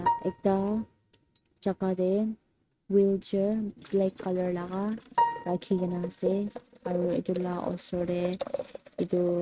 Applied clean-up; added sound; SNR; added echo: neural mask model RNNoise.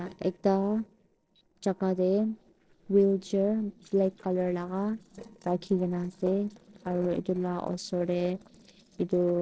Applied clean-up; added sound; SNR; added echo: neural separator model SepFormer DNS4.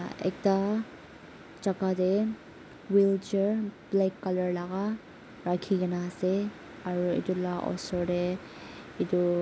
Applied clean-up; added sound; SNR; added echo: none; none; none; none.